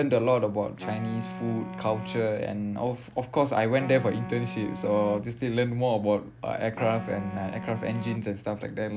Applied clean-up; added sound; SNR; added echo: none; Wind instrument, woodwind instrument; 13 dB; none.